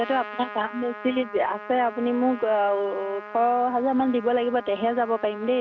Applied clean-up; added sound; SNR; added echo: none; Trumpet; 15 dB; none.